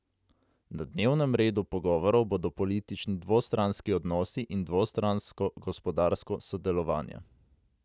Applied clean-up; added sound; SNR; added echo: none; none; none; none.